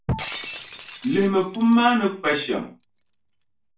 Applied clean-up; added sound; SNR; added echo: none; Shatter; 11 dB; reverberation time 0.3 s.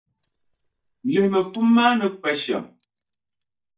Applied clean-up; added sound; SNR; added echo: neural mask model DeepFilterNet 3.